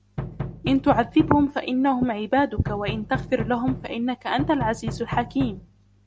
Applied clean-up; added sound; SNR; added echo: none; Knock; 8 dB; none.